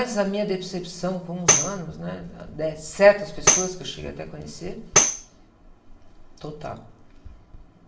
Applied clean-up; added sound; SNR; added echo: none; Tambourine; -2 dB; reverberation time 0.9 s.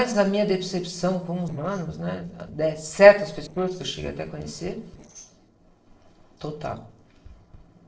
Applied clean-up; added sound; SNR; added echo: neural separator model SepFormer DNS4.